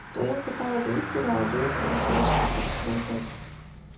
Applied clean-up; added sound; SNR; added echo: none; Car passing by; 0 dB; reverberation time 0.6 s.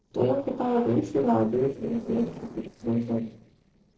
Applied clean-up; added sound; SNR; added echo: neural separator model SepFormer DNS4.